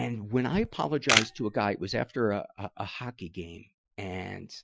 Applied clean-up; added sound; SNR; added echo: classical method Wiener filter.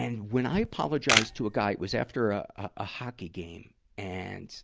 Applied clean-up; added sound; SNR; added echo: none; Camera; -2 dB; none.